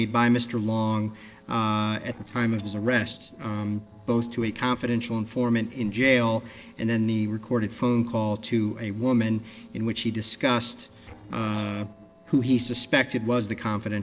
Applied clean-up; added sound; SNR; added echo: neural separator model SepFormer DNS4.